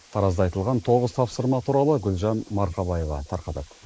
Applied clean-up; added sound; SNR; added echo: neural mask model Resemble Enhance denoiser.